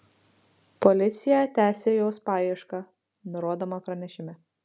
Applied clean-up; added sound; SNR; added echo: none; none; none; none.